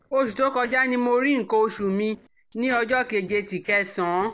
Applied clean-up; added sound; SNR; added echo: neural separator model SepFormer DNS4.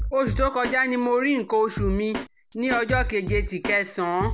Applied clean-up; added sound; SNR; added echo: none; Drum kit; 6 dB; none.